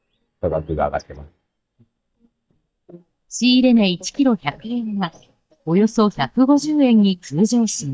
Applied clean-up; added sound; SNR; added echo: neural mask model DeepFilterNet 3.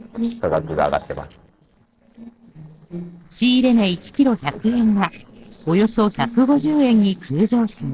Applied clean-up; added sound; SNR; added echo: neural separator model SepFormer DNS4.